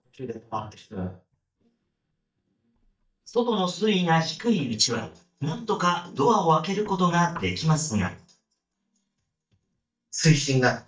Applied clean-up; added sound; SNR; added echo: neural mask model DeepFilterNet 3.